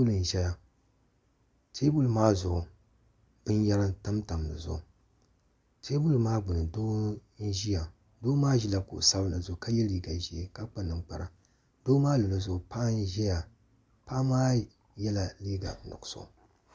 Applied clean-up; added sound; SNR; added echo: none; none; none; none.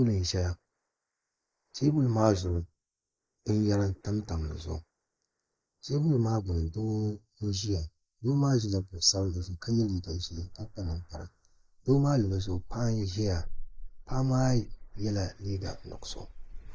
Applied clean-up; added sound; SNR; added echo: neural mask model Resemble Enhance denoiser.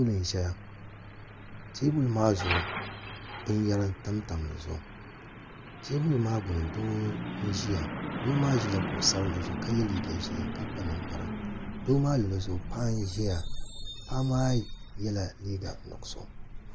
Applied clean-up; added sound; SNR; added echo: none; Truck; 6 dB; none.